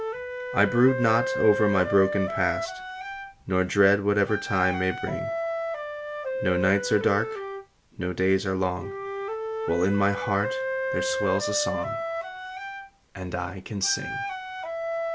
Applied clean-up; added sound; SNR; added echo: none; Wind instrument, woodwind instrument; 5 dB; none.